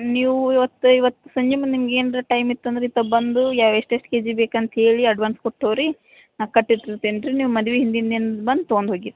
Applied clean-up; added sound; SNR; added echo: none; none; none; none.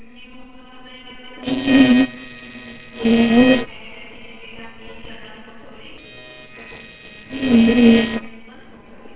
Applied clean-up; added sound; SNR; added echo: neural separator model SepFormer WHAMR!.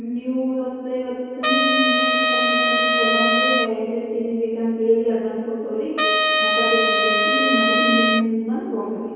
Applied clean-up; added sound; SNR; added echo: none; Trumpet; -4 dB; reverberation time 2.2 s.